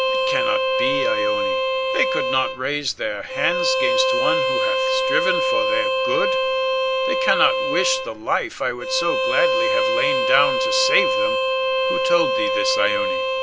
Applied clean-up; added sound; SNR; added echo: none; Bowed string instrument; -4 dB; none.